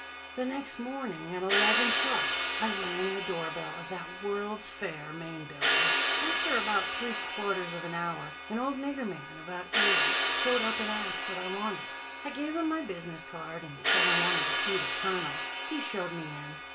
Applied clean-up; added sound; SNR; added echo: none; Crash cymbal; -4 dB; reverberation time 0.2 s.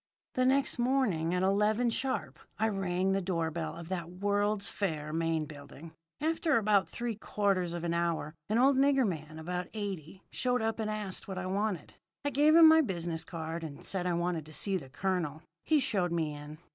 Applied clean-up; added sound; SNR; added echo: none; none; none; none.